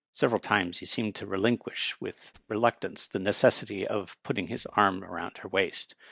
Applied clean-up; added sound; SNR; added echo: neural mask model DeepFilterNet 3.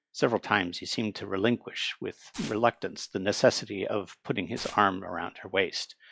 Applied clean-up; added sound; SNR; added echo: classical method log-MMSE.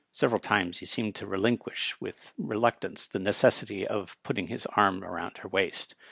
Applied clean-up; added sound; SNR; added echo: none; none; none; none.